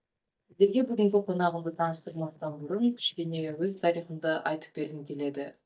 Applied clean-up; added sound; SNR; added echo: neural mask model DeepFilterNet 3.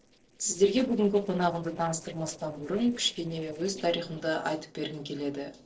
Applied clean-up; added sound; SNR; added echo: neural separator model SepFormer DNS4.